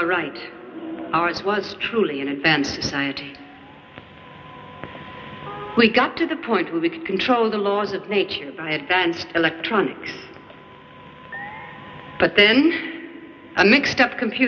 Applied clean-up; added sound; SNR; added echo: none; none; none; none.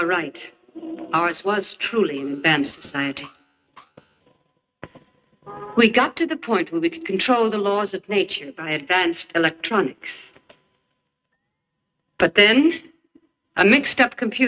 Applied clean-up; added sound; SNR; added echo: neural mask model RNNoise.